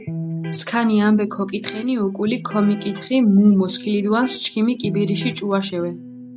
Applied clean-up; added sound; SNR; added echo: none; Electric guitar; 12 dB; none.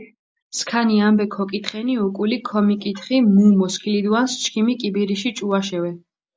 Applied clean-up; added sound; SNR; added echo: none; none; none; none.